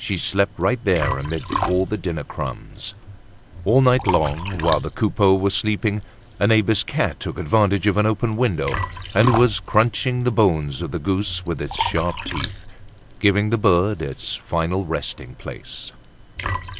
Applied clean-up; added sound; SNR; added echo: none; Liquid; 10 dB; none.